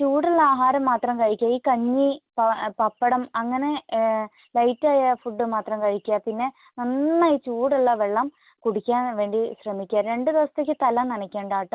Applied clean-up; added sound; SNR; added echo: none; none; none; none.